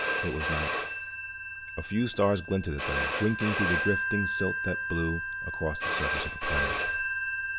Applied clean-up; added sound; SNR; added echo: none; Telephone; 0 dB; none.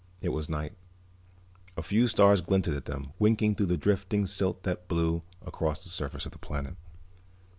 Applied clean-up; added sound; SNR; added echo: none; none; none; none.